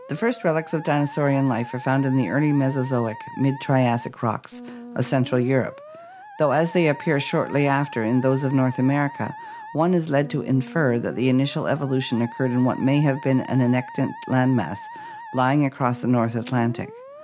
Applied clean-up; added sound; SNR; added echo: none; Musical instrument; 16 dB; none.